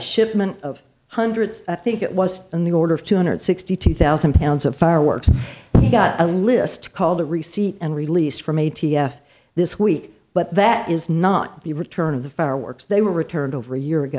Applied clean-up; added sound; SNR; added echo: none; none; none; none.